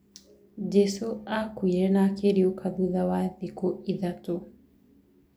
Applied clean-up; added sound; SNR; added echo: none; none; none; none.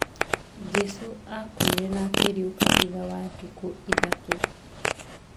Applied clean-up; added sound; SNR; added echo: none; Fart; -5 dB; none.